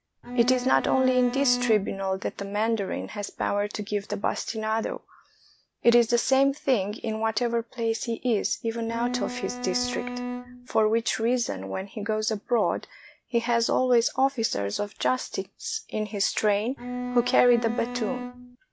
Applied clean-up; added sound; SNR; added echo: none; Bowed string instrument; 7 dB; none.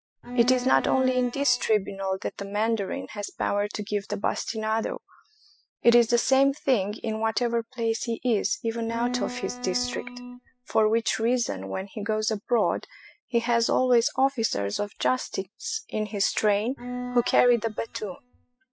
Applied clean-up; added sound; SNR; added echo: classical method spectral subtraction.